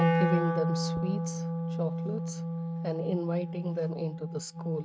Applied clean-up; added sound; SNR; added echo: neural mask model RNNoise.